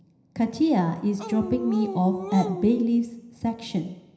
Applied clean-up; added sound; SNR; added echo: none; Dog; 8 dB; reverberation time 0.9 s.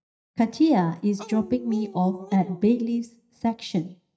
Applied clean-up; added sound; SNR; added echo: neural mask model DeepFilterNet 3.